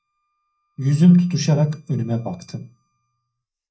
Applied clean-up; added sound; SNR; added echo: neural mask model DeepFilterNet 3.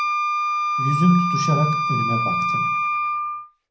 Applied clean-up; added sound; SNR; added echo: none; Wind instrument, woodwind instrument; -2 dB; reverberation time 0.6 s.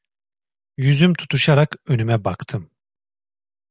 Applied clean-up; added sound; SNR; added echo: none; none; none; none.